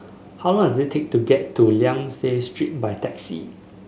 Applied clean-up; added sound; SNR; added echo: none; none; none; none.